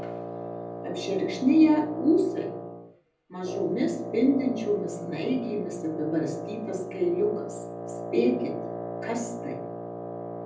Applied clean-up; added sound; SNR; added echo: none; Wind instrument, woodwind instrument; 8 dB; reverberation time 0.6 s.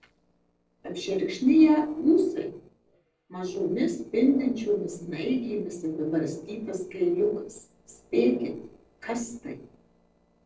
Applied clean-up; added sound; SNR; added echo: neural separator model SepFormer DNS4.